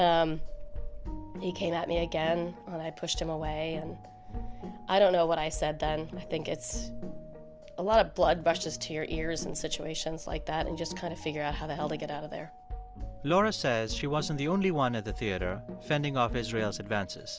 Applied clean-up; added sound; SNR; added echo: none; Wind; 14 dB; none.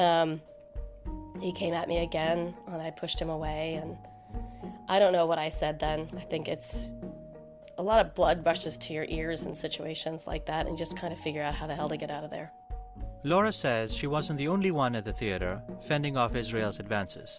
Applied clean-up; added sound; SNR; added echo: none; none; none; none.